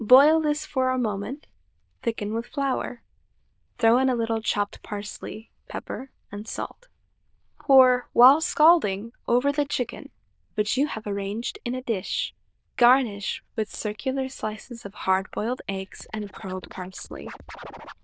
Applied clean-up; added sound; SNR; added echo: neural diffusion model UNIVERSE++.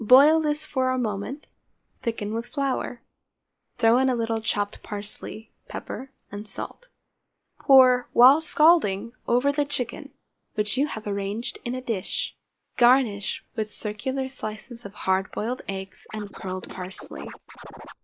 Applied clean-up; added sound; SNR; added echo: neural mask model Resemble Enhance denoiser.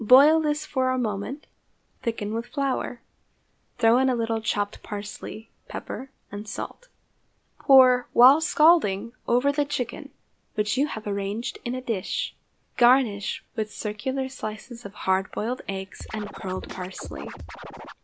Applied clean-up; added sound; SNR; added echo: none; Scratching (performance technique); 12 dB; none.